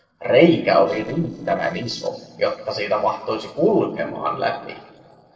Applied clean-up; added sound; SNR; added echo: neural separator model SepFormer DNS4.